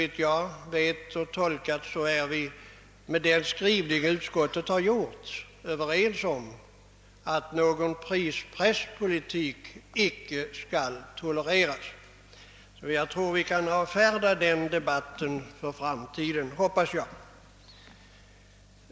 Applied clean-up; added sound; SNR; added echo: none; none; none; none.